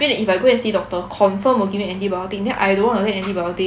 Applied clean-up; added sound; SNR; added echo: none; none; none; none.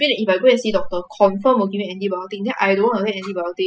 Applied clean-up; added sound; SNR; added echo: classical method spectral subtraction.